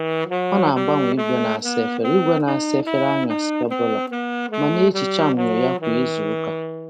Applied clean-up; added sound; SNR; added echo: none; Wind instrument, woodwind instrument; 2 dB; none.